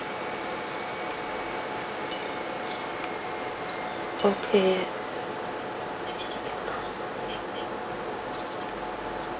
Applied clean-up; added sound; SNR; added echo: none; Cutlery, silverware / Dishes, pots, and pans; 16 dB; none.